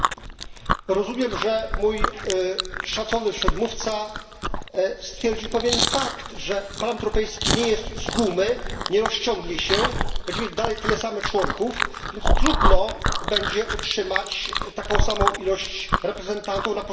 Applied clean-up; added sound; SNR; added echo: none; Chewing, mastication; -1 dB; reverberation time 2.6 s.